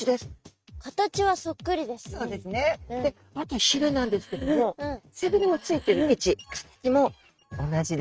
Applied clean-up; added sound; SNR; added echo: neural mask model RNNoise.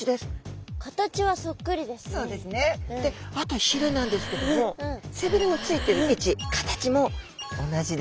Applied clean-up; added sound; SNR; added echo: none; Breathing; 3 dB; none.